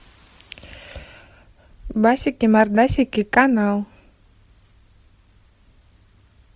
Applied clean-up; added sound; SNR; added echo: none; none; none; none.